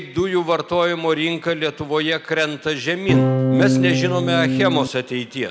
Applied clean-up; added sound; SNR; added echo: none; Electric guitar / Strum; -3 dB; none.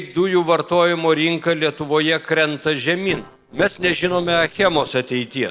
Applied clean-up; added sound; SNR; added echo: neural separator model SepFormer DNS4.